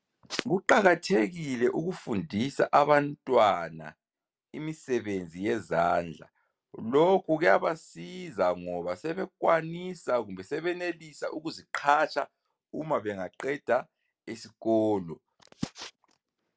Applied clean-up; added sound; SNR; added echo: none; none; none; none.